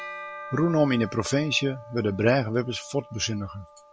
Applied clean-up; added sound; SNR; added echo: none; Bell; 16 dB; none.